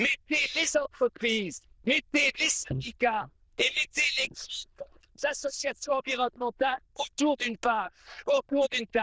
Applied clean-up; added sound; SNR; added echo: neural diffusion model UNIVERSE++.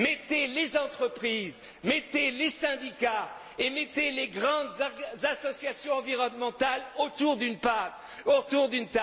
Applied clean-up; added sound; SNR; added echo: none; none; none; none.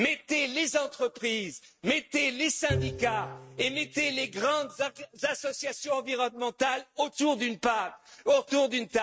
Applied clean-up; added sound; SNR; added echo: neural mask model RNNoise.